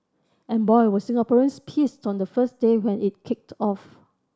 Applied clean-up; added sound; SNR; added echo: none; none; none; none.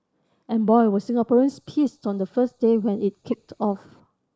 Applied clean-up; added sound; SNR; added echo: neural mask model Resemble Enhance denoiser.